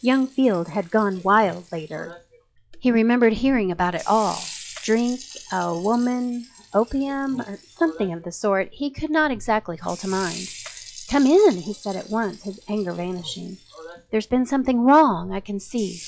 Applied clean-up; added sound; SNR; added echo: classical method log-MMSE.